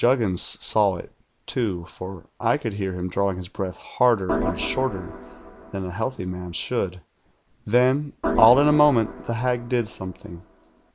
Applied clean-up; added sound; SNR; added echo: none; Organ; 8 dB; none.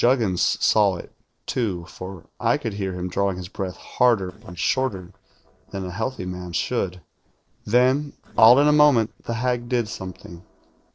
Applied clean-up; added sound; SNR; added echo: neural separator model SepFormer DNS4.